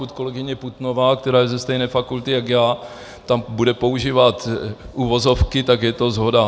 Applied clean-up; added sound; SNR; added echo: none; none; none; none.